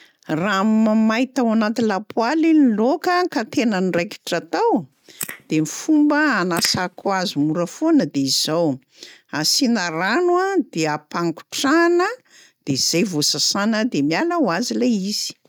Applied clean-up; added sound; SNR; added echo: neural mask model RNNoise.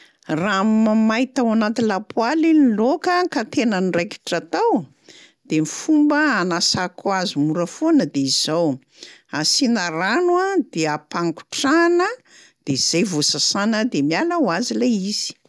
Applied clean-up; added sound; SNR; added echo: none; none; none; none.